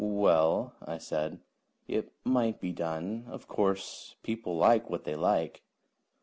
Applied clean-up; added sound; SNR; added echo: none; none; none; none.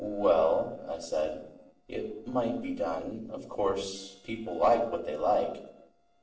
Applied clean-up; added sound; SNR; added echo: neural separator model SepFormer DNS4.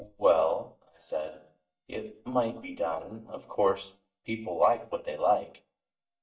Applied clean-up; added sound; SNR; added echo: neural mask model DeepFilterNet 3.